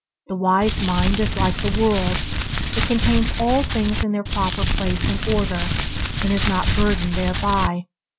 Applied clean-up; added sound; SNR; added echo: none; Crumpling, crinkling; -1 dB; none.